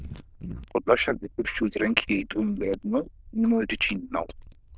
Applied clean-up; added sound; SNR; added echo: neural diffusion model UNIVERSE++.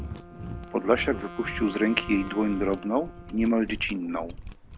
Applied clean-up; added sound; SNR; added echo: none; Mechanisms + Wind instrument, woodwind instrument; 11 dB; none.